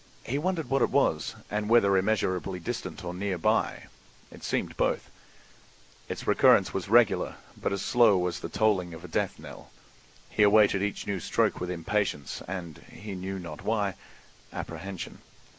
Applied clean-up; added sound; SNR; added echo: none; none; none; none.